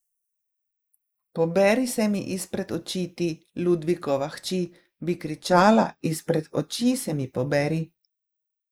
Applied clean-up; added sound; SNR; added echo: neural mask model Resemble Enhance denoiser.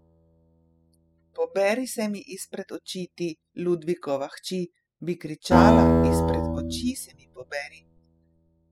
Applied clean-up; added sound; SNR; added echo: classical method spectral subtraction.